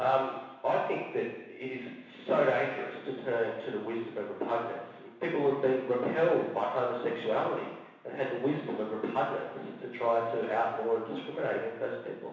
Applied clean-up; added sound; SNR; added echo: none; none; none; reverberation time 1.1 s.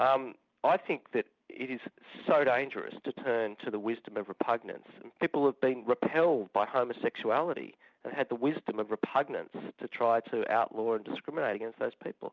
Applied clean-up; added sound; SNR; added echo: none; none; none; none.